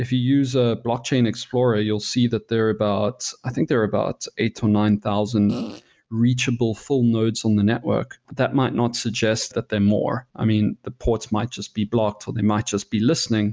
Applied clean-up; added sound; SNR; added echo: neural mask model RNNoise.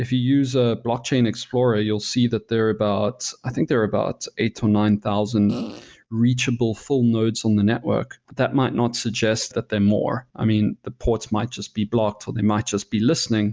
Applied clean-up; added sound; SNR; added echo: neural mask model DeepFilterNet 3.